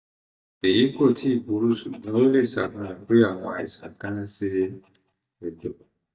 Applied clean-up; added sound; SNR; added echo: neural mask model DeepFilterNet 3.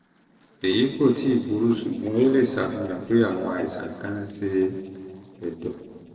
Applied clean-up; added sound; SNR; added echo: neural separator model SepFormer DNS4.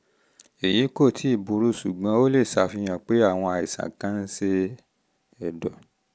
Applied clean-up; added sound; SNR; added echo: none; none; none; none.